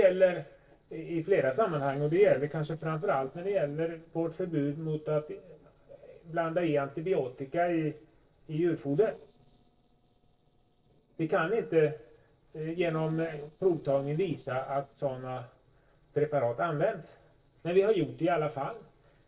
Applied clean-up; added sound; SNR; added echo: neural separator model SepFormer DNS4.